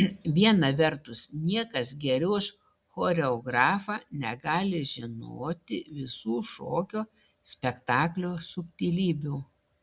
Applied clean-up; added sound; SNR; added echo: none; none; none; none.